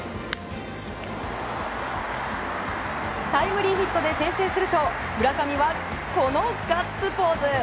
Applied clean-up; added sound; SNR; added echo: none; none; none; none.